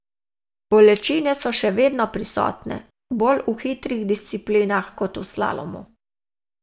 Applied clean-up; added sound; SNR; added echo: none; none; none; none.